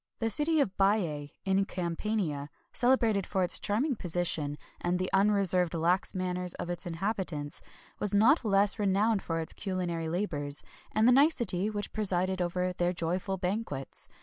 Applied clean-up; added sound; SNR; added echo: none; none; none; none.